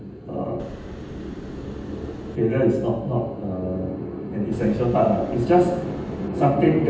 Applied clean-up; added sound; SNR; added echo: none; Wind; 17 dB; reverberation time 0.9 s.